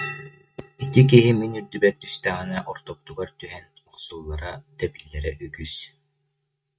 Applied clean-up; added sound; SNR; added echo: neural mask model RNNoise.